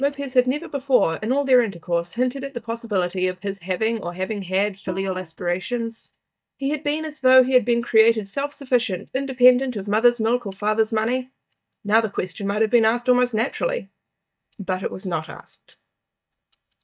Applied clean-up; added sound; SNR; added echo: neural mask model DeepFilterNet 3.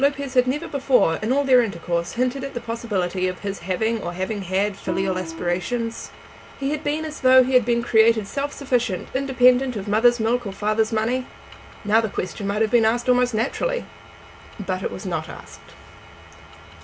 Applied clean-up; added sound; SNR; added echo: none; Guitar; 9 dB; none.